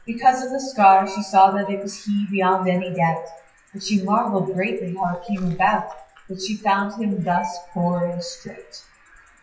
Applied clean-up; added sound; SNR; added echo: classical method WPE with log-MMSE.